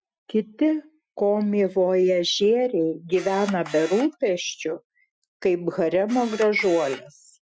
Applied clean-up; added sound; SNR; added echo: classical method Wiener filter.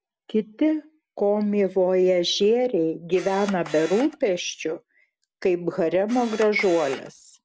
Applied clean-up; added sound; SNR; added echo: none; Camera; 15 dB; none.